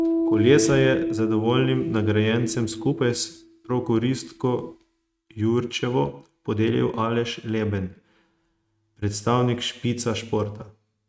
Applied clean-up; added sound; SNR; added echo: neural mask model RNNoise.